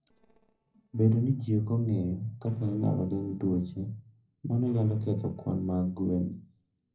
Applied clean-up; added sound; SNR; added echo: neural separator model SepFormer DNS4.